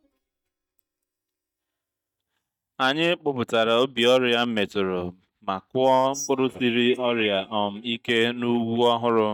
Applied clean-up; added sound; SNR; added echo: neural mask model DeepFilterNet 3.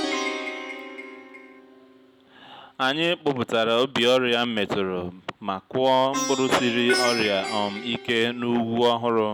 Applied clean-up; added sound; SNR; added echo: none; Plucked string instrument; 10 dB; none.